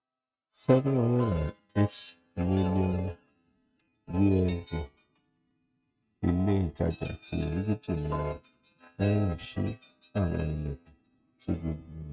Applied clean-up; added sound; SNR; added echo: neural mask model RNNoise.